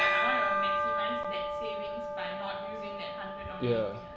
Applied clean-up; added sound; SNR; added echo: none; Bell; -4 dB; none.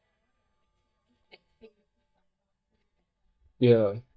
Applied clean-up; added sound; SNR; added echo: neural mask model DeepFilterNet 3.